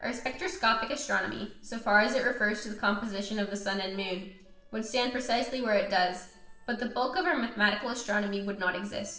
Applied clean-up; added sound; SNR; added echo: neural separator model SepFormer DNS4.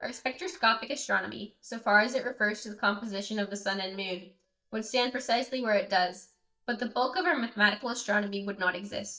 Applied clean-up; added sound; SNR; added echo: neural mask model DeepFilterNet 3.